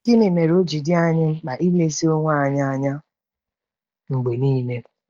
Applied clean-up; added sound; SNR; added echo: neural mask model DeepFilterNet 3.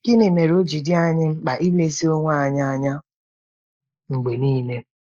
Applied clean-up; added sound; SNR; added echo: neural mask model Resemble Enhance denoiser.